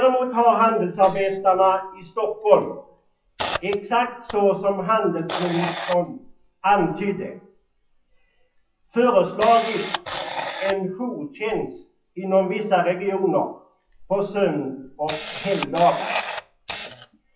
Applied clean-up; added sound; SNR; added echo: classical method WPE with log-MMSE.